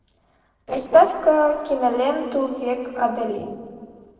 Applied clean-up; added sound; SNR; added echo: neural separator model SepFormer DNS4.